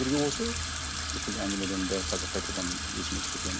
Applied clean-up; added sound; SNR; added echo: none; Sink (filling or washing) / Water tap, faucet; -1 dB; none.